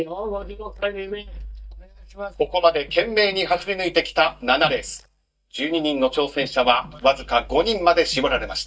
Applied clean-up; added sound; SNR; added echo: neural mask model DeepFilterNet 3.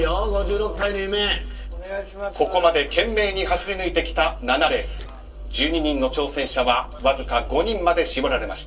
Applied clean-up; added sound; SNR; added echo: neural separator model SepFormer DNS4.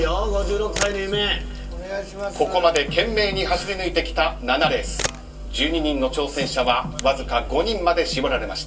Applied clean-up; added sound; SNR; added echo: none; Camera; 14 dB; reverberation time 0.2 s.